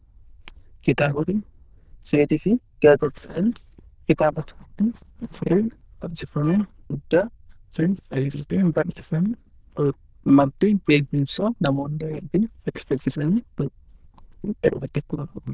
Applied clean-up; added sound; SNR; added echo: neural diffusion model UNIVERSE++.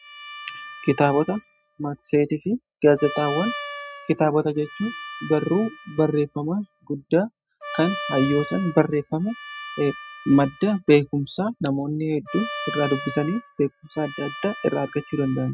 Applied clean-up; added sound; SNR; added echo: classical method spectral subtraction.